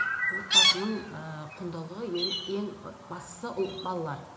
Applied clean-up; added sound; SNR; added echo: none; Chirp, tweet; -4 dB; reverberation time 0.8 s.